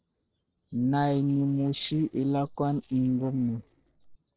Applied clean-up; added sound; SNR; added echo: neural separator model SepFormer DNS4.